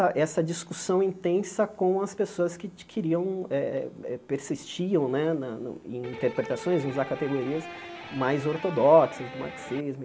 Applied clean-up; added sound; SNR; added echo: none; Electric guitar; 13 dB; none.